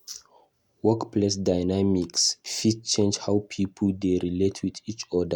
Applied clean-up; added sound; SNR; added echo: none; none; none; none.